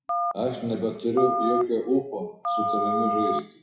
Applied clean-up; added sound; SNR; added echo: classical method WPE with log-MMSE.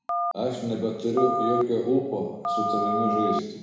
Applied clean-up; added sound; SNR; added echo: none; Telephone; 2 dB; reverberation time 1.0 s.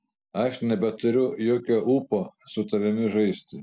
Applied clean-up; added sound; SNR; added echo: none; none; none; none.